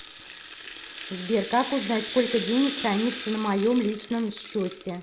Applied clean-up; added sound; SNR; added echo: none; Rattle (instrument); 7 dB; none.